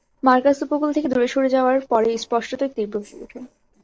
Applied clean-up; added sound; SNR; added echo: neural separator model SepFormer DNS4.